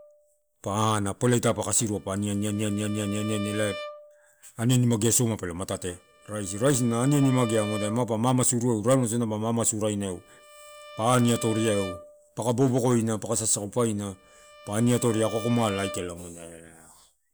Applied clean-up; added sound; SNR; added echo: none; Bowed string instrument; 17 dB; none.